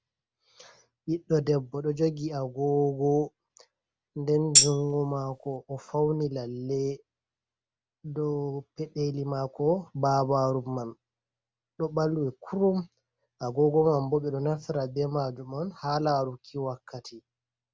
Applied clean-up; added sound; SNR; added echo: none; Tambourine; -5 dB; none.